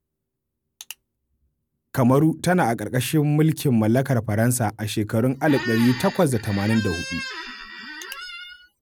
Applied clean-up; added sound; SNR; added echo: none; Squeak; 11 dB; none.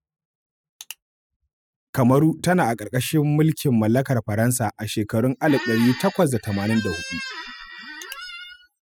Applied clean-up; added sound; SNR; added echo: classical method spectral subtraction.